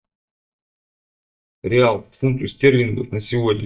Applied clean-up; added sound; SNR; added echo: neural mask model DeepFilterNet 3.